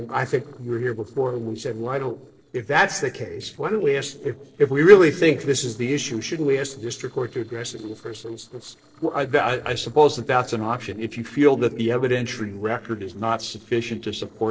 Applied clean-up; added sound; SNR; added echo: neural separator model SepFormer DNS4.